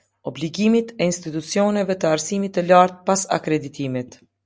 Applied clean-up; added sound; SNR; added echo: none; none; none; none.